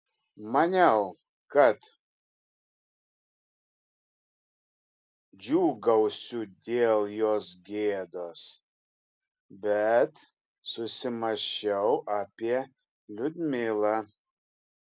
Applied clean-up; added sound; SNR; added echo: none; none; none; none.